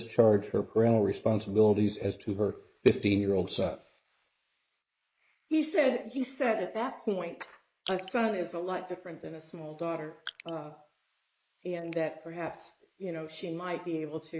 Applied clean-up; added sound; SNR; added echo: neural mask model Resemble Enhance denoiser.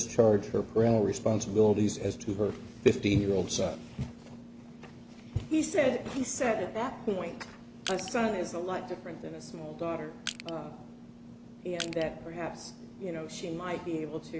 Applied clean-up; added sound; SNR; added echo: none; Crushing; 11 dB; none.